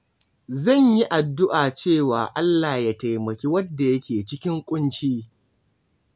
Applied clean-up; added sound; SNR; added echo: none; none; none; none.